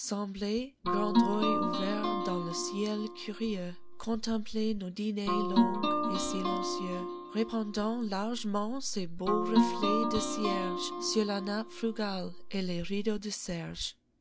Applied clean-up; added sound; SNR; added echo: none; Guitar; -1 dB; none.